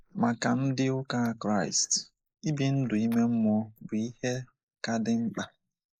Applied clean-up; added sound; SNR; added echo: neural mask model Resemble Enhance denoiser.